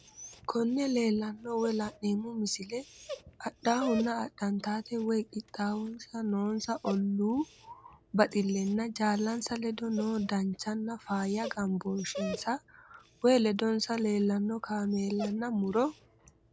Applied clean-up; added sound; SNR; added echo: none; Dog; 16 dB; none.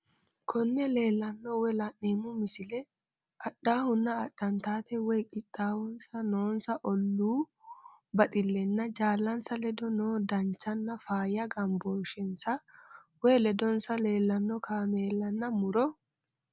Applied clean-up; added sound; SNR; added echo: none; none; none; none.